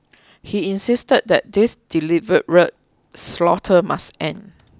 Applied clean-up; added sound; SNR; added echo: none; none; none; none.